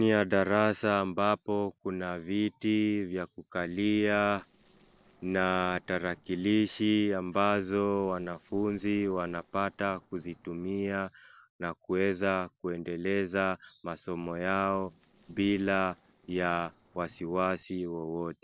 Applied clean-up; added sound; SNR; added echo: neural separator model SepFormer DNS4.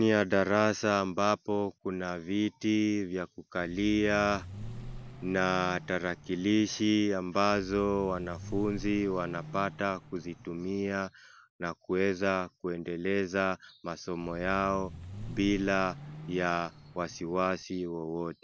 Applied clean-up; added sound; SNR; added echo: none; Vehicle; 14 dB; none.